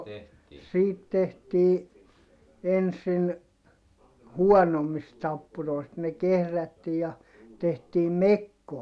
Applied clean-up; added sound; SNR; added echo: none; none; none; none.